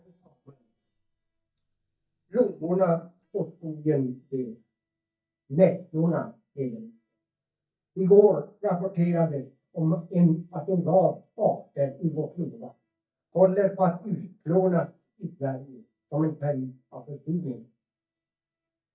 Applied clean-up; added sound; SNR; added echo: neural mask model DeepFilterNet 3.